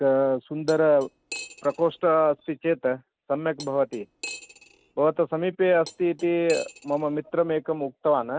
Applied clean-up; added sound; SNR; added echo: none; Cutlery, silverware; 18 dB; none.